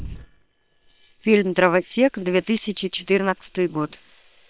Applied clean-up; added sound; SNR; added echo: neural separator model SepFormer WHAM!.